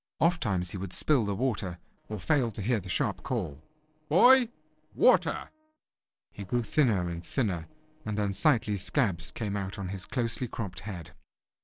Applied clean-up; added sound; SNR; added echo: neural separator model SepFormer DNS4.